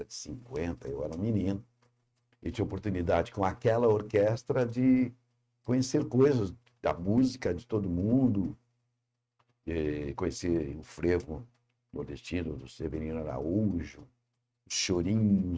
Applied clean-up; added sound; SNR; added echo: neural mask model RNNoise.